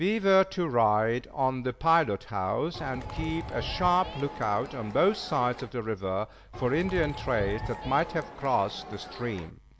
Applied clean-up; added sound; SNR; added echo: none; Crowd; 11 dB; none.